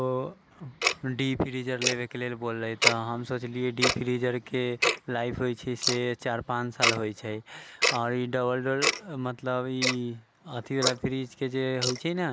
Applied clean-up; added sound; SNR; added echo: neural mask model Resemble Enhance denoiser.